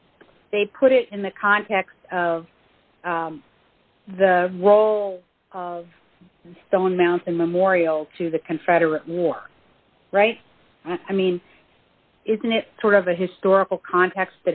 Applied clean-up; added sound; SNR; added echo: none; none; none; none.